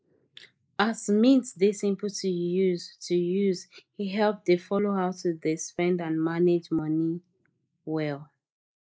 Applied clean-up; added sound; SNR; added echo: neural mask model Resemble Enhance denoiser.